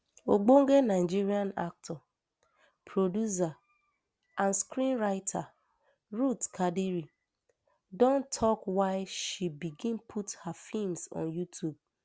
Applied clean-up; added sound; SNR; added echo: none; none; none; none.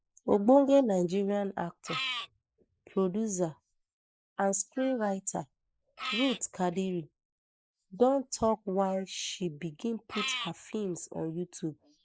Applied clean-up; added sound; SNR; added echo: neural mask model Resemble Enhance denoiser.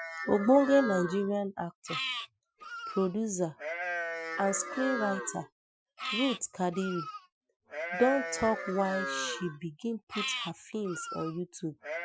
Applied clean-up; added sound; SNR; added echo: classical method Wiener filter.